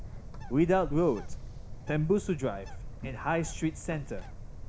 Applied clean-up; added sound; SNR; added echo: none; Bird; 8 dB; none.